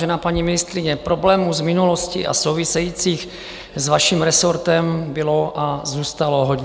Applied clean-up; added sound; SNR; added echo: none; none; none; none.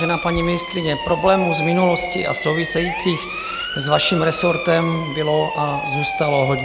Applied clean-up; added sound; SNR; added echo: none; Siren; 7 dB; none.